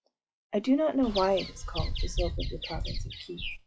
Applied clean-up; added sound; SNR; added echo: classical method log-MMSE.